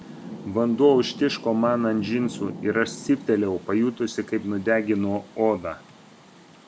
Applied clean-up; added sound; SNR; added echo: none; Rain; 15 dB; none.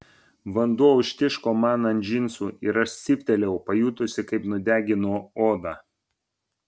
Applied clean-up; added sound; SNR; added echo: none; none; none; none.